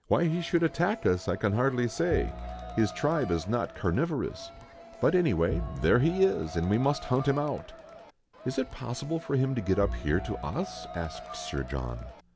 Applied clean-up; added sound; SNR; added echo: none; Bowed string instrument + Crowd; 12 dB; none.